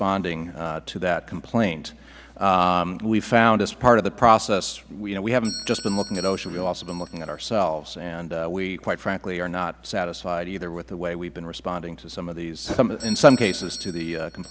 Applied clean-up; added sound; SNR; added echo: none; Doorbell; 20 dB; none.